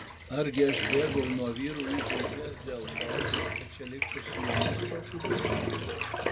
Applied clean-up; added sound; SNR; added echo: none; Bathtub (filling or washing); -1 dB; none.